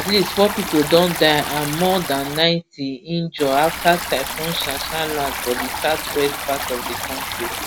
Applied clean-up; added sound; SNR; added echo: none; Stream; 7 dB; none.